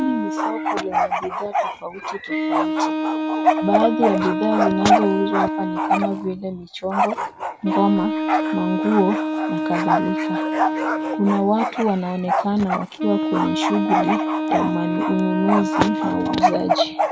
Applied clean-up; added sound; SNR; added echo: none; Wind instrument, woodwind instrument + Bark; -2 dB; none.